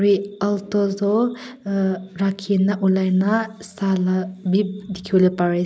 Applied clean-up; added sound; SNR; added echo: none; none; none; none.